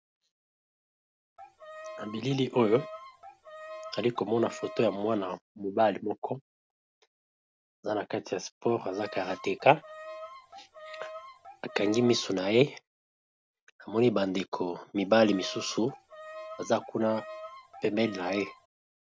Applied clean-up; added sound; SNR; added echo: none; Bowed string instrument; 14 dB; none.